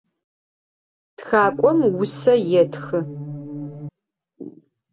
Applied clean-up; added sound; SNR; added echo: none; Musical instrument; 10 dB; none.